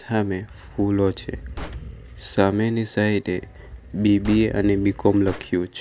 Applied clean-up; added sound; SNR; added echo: none; Animal + Gunshot, gunfire; 15 dB; none.